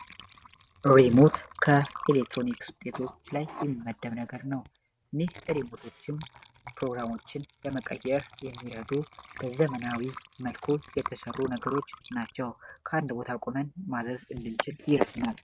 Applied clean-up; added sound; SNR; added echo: neural mask model RNNoise.